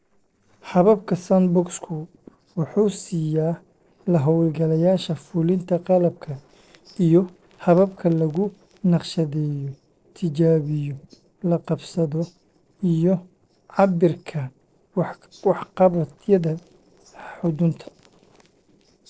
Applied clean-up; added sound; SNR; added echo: neural separator model SepFormer DNS4.